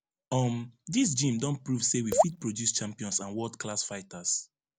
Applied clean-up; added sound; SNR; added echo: none; Raindrop / Drip; -3 dB; none.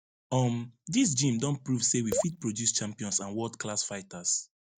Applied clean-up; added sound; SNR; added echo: neural mask model DeepFilterNet 3.